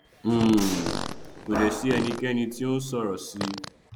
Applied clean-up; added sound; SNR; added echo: none; Gunshot, gunfire + Fart; 8 dB; none.